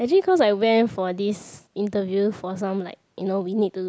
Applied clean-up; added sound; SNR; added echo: none; none; none; none.